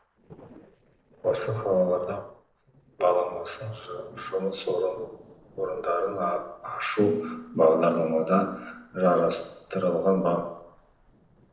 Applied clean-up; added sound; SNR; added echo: neural separator model SepFormer DNS4.